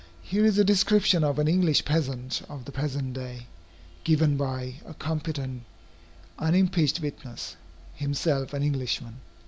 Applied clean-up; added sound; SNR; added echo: none; none; none; none.